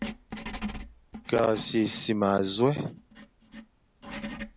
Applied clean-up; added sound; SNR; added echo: none; Writing; 11 dB; none.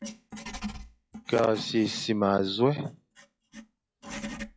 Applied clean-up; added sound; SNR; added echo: classical method log-MMSE.